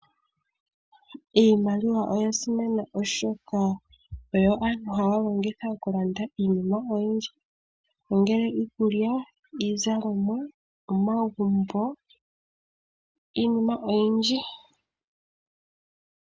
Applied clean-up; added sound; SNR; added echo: none; none; none; none.